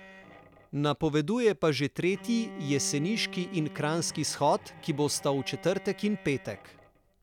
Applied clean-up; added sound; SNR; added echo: none; Bowed string instrument; 17 dB; none.